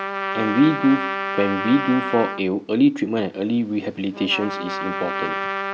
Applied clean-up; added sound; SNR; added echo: none; Trumpet; 6 dB; none.